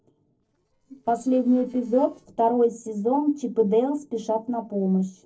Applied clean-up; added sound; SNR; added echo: neural separator model SepFormer DNS4.